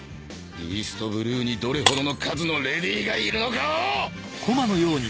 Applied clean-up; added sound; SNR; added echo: none; Shatter; 7 dB; none.